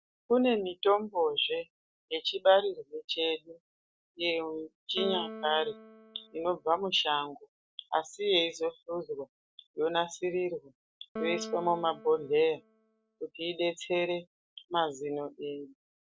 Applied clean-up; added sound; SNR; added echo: none; Piano; 14 dB; none.